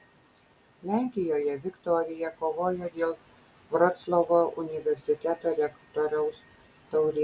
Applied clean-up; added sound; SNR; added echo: none; none; none; none.